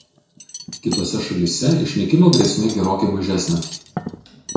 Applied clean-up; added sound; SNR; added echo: none; Cutlery, silverware; 11 dB; reverberation time 0.6 s.